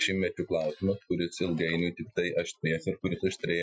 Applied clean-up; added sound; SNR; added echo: classical method Wiener filter.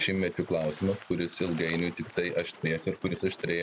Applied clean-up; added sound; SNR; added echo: none; Water / Bird; 18 dB; none.